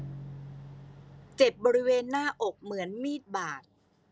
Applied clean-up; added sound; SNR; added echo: none; Bowed string instrument; 18 dB; none.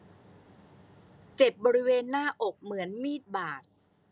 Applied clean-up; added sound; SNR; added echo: none; none; none; none.